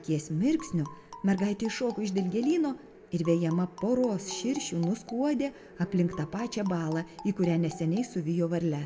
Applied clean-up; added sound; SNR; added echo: none; Marimba, xylophone; 20 dB; reverberation time 0.8 s.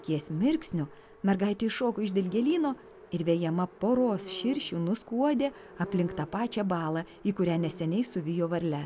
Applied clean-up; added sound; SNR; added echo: none; none; none; none.